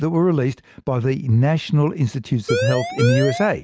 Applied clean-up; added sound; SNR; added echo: none; Siren; 3 dB; none.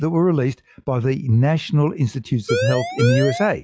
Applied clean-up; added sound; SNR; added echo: classical method log-MMSE.